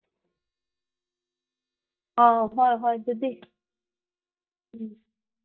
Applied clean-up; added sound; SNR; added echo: neural mask model DeepFilterNet 3.